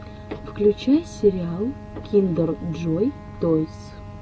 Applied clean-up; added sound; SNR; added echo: none; Wind instrument, woodwind instrument; 19 dB; none.